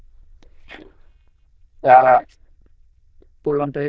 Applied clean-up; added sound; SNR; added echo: neural diffusion model UNIVERSE++.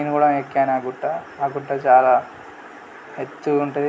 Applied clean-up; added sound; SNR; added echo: none; none; none; none.